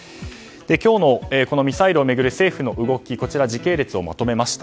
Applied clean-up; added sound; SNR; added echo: none; none; none; none.